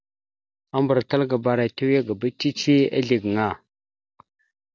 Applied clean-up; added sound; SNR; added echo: none; none; none; none.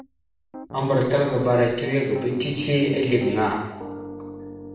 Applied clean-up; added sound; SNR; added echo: none; Piano; 15 dB; reverberation time 0.9 s.